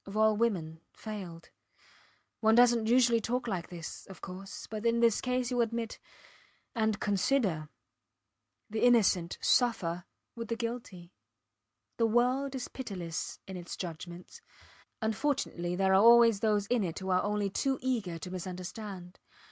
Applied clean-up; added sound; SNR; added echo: none; none; none; none.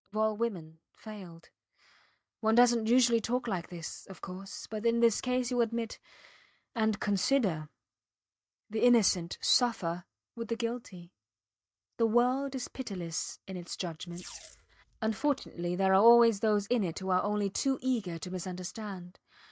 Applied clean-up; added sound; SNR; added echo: neural mask model DeepFilterNet 3.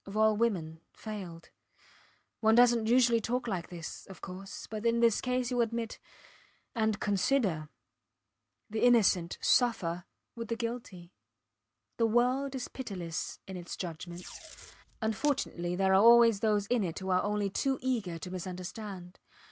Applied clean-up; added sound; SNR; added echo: none; Packing tape, duct tape; 18 dB; none.